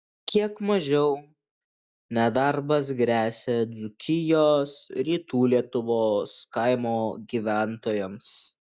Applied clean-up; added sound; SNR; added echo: none; none; none; none.